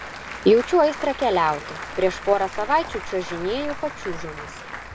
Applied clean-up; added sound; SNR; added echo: none; Applause / Crowd; 11 dB; none.